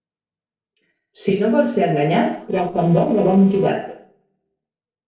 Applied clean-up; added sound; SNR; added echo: neural separator model SepFormer DNS4.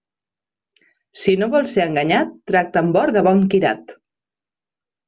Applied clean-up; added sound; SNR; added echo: none; none; none; none.